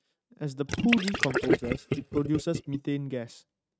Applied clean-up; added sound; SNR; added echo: neural mask model RNNoise.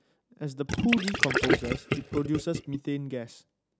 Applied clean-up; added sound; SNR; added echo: none; Gurgling; -3 dB; none.